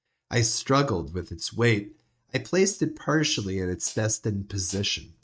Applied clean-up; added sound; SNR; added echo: neural mask model RNNoise.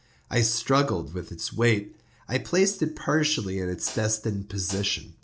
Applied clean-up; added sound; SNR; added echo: none; Hi-hat; 15 dB; none.